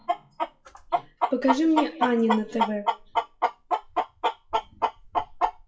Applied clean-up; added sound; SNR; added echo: classical method WPE with log-MMSE.